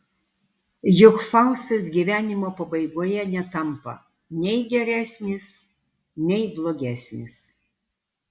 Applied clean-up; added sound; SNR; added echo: none; none; none; none.